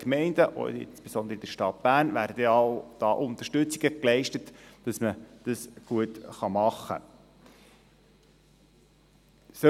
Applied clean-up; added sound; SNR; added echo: none; none; none; none.